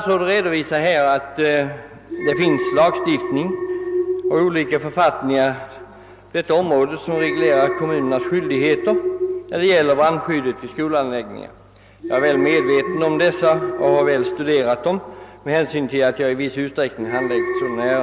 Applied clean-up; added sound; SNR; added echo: none; Alarm; 7 dB; none.